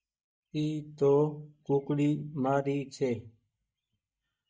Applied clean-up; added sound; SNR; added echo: neural mask model DeepFilterNet 3.